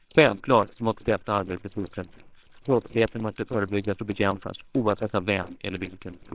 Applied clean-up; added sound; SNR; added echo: neural separator model SepFormer WHAMR!.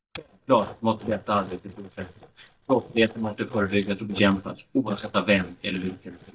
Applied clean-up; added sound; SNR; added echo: neural mask model DeepFilterNet 3.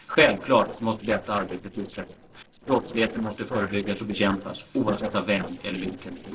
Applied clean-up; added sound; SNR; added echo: neural separator model SepFormer DNS4.